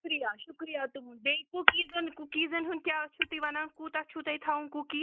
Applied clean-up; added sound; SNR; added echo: neural mask model Resemble Enhance denoiser.